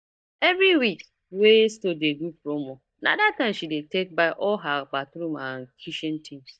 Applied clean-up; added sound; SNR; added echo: neural mask model DeepFilterNet 3.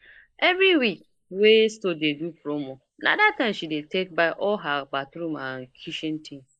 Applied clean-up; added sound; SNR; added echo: neural mask model Resemble Enhance denoiser.